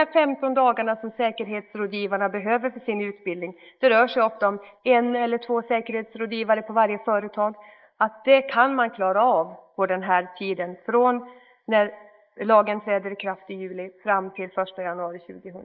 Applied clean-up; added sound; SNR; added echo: neural mask model Resemble Enhance denoiser.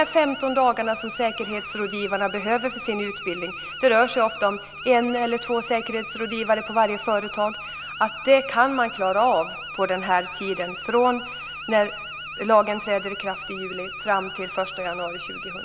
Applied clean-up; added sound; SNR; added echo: none; Alarm; 11 dB; none.